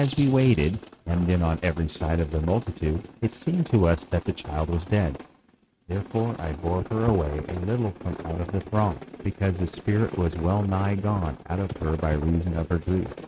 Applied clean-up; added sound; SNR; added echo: neural mask model RNNoise.